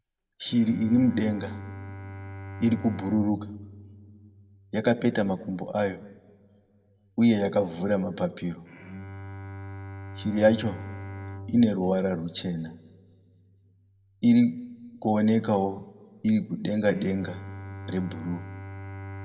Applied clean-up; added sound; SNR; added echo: none; Bowed string instrument; 15 dB; reverberation time 0.9 s.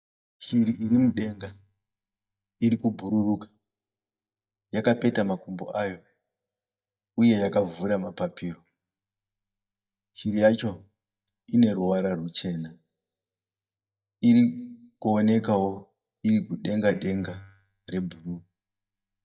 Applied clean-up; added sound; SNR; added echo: neural mask model DeepFilterNet 3.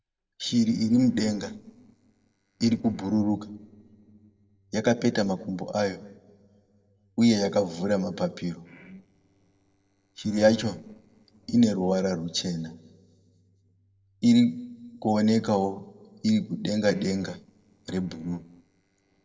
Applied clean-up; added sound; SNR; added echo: neural separator model SepFormer DNS4.